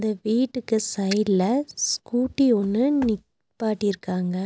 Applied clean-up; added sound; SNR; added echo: none; Walk, footsteps; 19 dB; none.